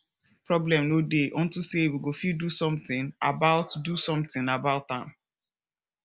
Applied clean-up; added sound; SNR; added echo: none; none; none; none.